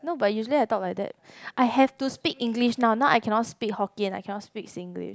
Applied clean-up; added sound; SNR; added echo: none; none; none; none.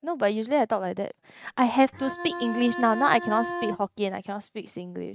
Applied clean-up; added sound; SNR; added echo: neural mask model RNNoise.